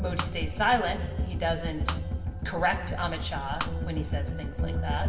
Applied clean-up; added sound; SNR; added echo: none; Shatter; 14 dB; reverberation time 1.4 s.